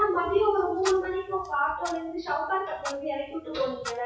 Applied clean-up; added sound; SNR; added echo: classical method WPE with log-MMSE.